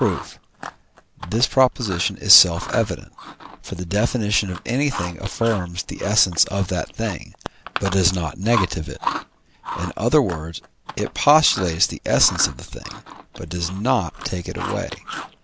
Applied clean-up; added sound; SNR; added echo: none; Chewing, mastication; 12 dB; none.